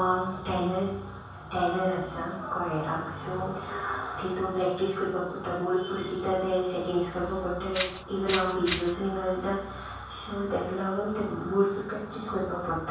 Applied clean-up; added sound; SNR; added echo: none; Rattle (instrument); 4 dB; reverberation time 0.7 s.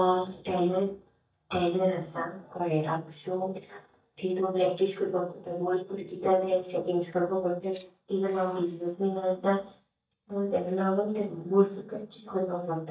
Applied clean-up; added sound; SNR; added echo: neural mask model DeepFilterNet 3.